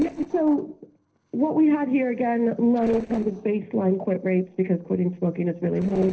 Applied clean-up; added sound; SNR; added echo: neural separator model SepFormer DNS4.